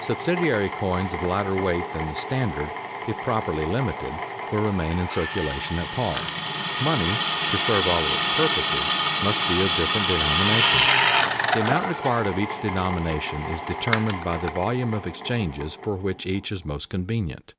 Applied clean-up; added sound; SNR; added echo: none; Drill; -2 dB; none.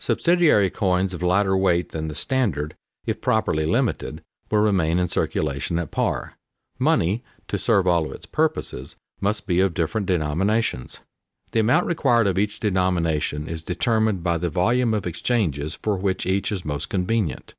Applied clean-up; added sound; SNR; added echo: none; none; none; none.